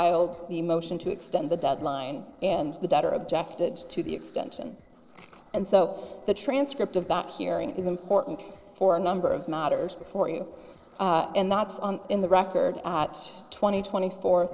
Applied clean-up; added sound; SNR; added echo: neural separator model SepFormer DNS4.